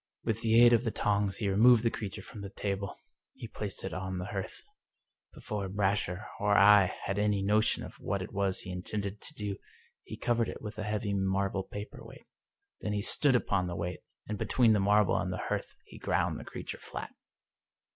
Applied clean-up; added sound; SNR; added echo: none; none; none; none.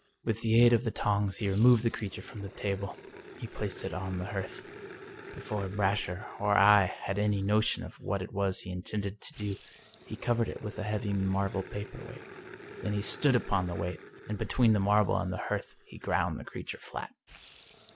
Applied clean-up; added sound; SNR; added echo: none; Growling; 19 dB; none.